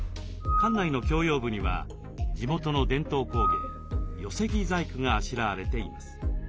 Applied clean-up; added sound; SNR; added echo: none; Screech / Glass; 5 dB; none.